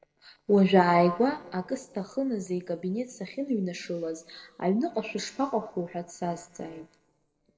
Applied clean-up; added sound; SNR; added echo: neural separator model SepFormer DNS4.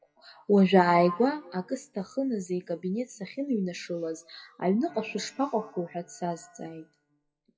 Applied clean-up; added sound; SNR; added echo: classical method WPE with log-MMSE.